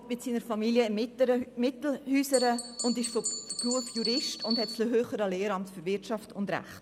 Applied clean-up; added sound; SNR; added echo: none; Bell; 5 dB; none.